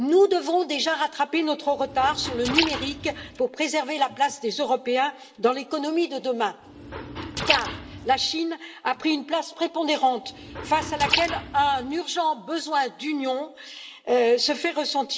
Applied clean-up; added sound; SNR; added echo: none; Liquid; 6 dB; reverberation time 0.5 s.